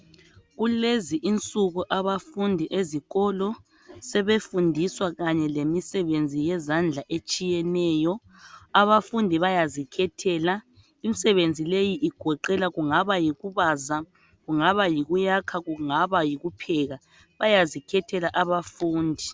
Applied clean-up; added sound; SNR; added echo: none; none; none; none.